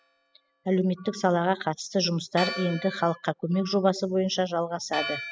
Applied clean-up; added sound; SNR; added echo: classical method spectral subtraction.